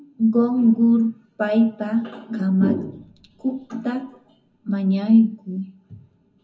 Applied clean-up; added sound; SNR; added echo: none; none; none; reverberation time 0.4 s.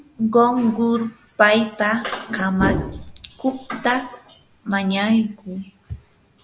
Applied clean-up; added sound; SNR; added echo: none; none; none; none.